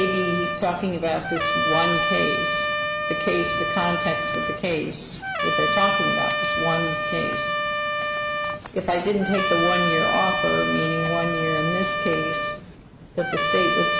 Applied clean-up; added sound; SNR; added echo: none; Trumpet; -1 dB; none.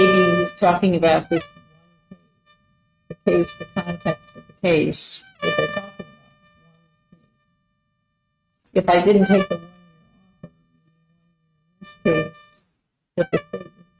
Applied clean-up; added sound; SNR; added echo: neural mask model RNNoise.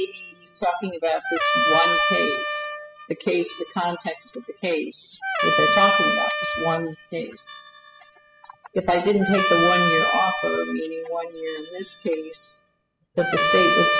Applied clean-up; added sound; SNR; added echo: classical method spectral subtraction.